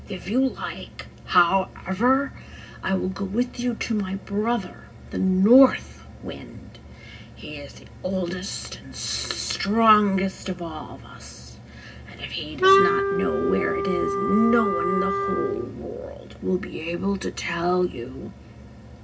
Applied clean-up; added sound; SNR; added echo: none; Wind instrument, woodwind instrument; -2 dB; reverberation time 0.4 s.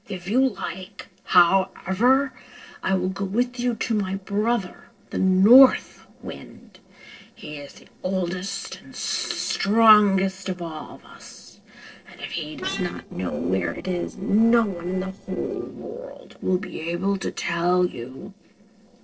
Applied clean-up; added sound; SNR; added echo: neural separator model SepFormer DNS4.